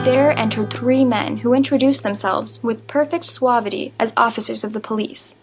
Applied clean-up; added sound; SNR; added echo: none; Acoustic guitar / Strum; 15 dB; none.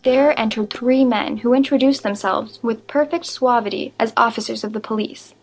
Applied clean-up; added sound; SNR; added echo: neural separator model SepFormer DNS4.